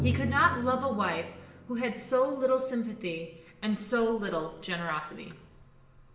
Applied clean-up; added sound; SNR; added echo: none; Drum; 9 dB; reverberation time 1.1 s.